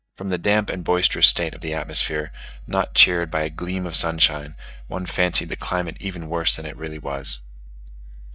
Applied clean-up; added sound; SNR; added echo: neural mask model DeepFilterNet 3.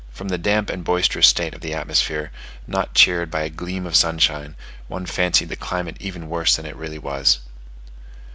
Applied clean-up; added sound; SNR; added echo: none; none; none; none.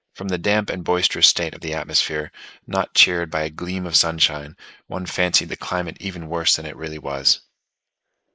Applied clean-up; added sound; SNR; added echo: neural mask model Resemble Enhance denoiser.